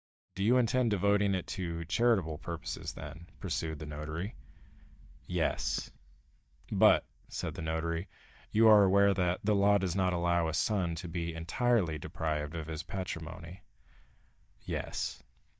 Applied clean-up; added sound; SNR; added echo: neural mask model DeepFilterNet 3.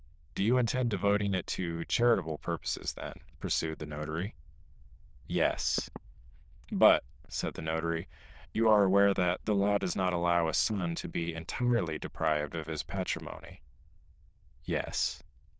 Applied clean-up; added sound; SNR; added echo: neural diffusion model UNIVERSE++.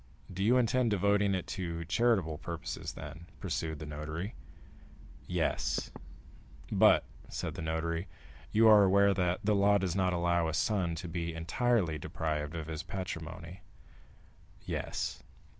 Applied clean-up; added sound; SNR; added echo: none; Knock / Wood; 16 dB; none.